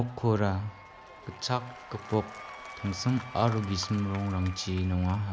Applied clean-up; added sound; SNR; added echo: none; Wind instrument, woodwind instrument + Applause / Crowd / Cheering; 15 dB; none.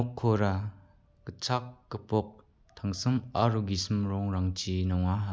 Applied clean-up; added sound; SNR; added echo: none; none; none; none.